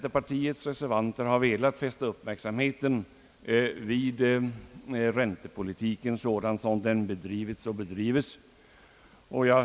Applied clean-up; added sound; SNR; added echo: none; none; none; none.